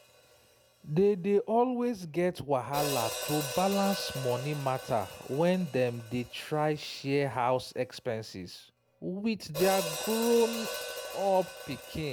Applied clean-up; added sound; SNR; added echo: none; Hi-hat; 10 dB; none.